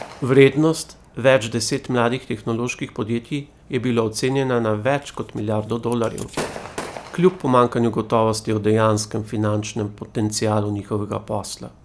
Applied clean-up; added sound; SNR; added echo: none; Gunshot, gunfire / Fireworks; 19 dB; none.